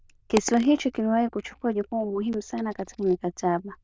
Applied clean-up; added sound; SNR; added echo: neural diffusion model UNIVERSE++.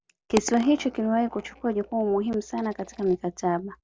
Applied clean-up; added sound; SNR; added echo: none; Coin (dropping); 15 dB; none.